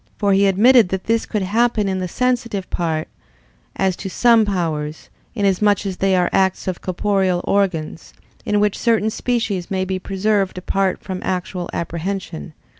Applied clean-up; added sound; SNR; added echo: none; none; none; none.